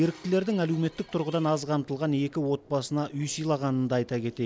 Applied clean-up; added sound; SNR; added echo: none; none; none; none.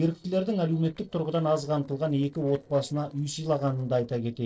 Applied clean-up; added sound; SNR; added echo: neural separator model SepFormer DNS4.